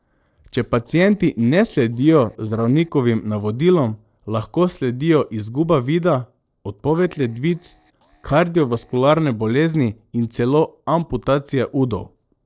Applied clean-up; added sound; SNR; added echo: neural separator model SepFormer DNS4.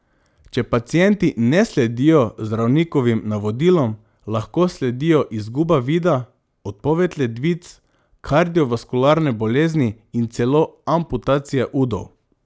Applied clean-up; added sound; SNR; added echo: none; none; none; none.